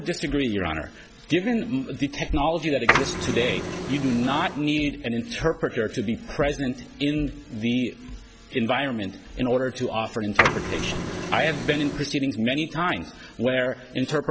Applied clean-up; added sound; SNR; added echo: none; Printer; 1 dB; none.